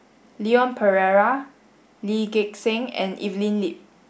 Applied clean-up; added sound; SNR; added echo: none; none; none; none.